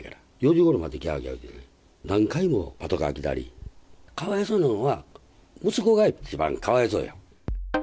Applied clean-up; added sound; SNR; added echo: none; none; none; none.